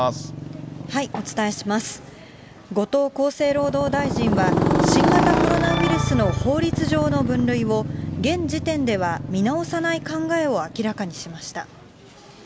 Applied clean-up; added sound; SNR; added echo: none; Motorcycle; 1 dB; none.